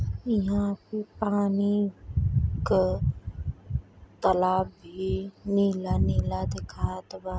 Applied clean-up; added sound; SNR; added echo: none; none; none; none.